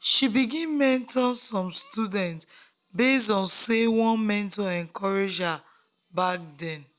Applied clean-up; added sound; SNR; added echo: none; none; none; none.